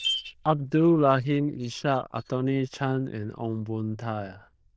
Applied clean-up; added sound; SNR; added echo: neural diffusion model UNIVERSE++.